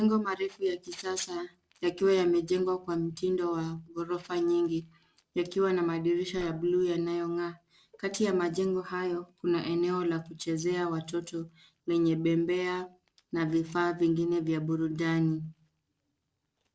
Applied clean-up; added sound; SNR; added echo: neural separator model SepFormer DNS4.